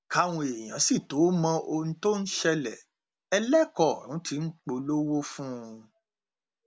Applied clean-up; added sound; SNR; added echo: none; none; none; none.